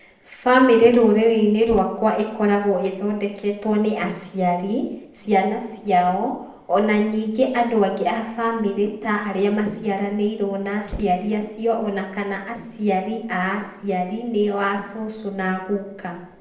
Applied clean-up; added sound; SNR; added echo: neural separator model SepFormer DNS4.